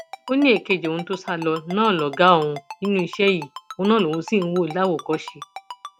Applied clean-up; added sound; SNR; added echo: none; Ringtone; 17 dB; none.